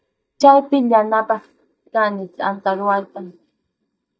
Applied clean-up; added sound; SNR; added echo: neural mask model DeepFilterNet 3.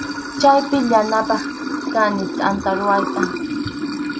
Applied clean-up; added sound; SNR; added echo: none; Sink (filling or washing) / Water; 5 dB; none.